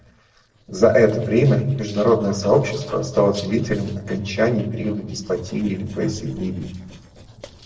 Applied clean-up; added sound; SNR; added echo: neural separator model SepFormer DNS4.